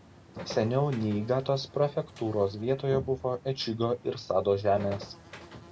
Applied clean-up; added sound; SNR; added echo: none; Buzz; 16 dB; none.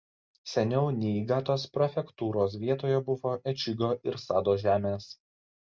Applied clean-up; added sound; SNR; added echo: none; none; none; none.